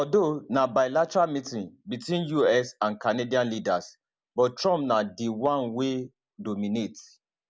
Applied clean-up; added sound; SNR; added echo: none; none; none; none.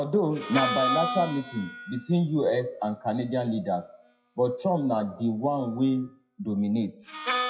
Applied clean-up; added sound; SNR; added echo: classical method WPE with log-MMSE.